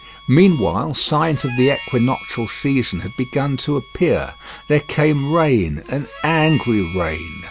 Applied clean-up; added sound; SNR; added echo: none; Harmonica; 17 dB; none.